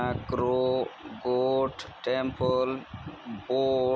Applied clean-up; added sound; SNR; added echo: none; none; none; none.